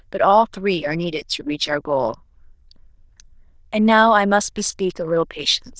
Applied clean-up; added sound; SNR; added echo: neural diffusion model UNIVERSE++.